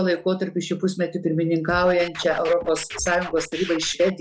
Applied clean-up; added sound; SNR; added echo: none; Scratching (performance technique); 13 dB; none.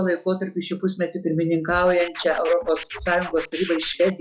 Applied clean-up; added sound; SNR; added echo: classical method log-MMSE.